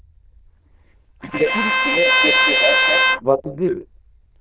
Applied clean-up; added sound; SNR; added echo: neural diffusion model UNIVERSE++.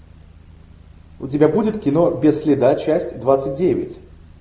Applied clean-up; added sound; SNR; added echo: none; none; none; none.